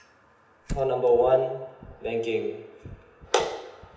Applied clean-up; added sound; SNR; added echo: none; Fire; 16 dB; reverberation time 0.8 s.